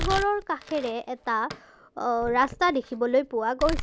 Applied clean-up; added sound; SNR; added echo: none; Domestic sounds, home sounds; 10 dB; none.